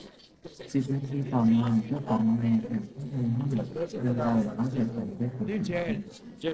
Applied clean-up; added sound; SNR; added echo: neural separator model SepFormer DNS4.